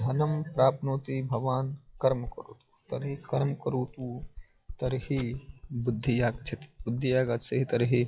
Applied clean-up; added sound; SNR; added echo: classical method log-MMSE.